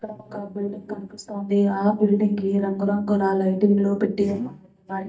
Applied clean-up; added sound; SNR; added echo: neural mask model DeepFilterNet 3.